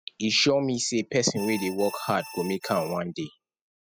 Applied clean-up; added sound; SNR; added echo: classical method spectral subtraction.